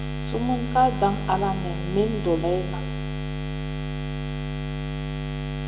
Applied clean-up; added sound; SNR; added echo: none; Buzz; 1 dB; reverberation time 0.8 s.